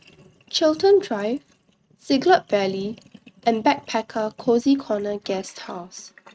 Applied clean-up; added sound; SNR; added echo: neural mask model RNNoise.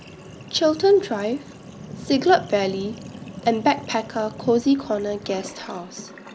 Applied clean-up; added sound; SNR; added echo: none; Sink (filling or washing); 16 dB; none.